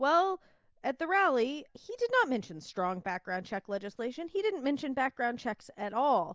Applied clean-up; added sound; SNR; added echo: none; none; none; none.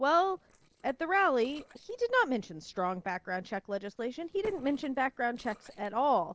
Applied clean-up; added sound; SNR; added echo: neural separator model SepFormer DNS4.